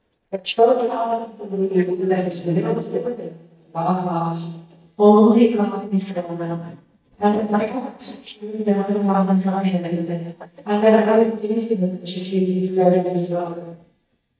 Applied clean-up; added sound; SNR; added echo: neural mask model DeepFilterNet 3.